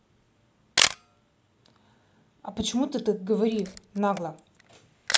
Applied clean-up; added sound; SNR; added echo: none; Camera; 2 dB; none.